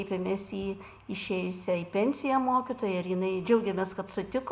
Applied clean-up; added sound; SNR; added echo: none; none; none; none.